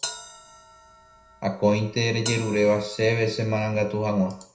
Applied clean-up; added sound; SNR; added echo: none; Bell; 15 dB; reverberation time 0.5 s.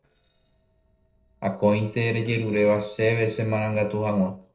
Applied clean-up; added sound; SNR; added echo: neural separator model SepFormer DNS4.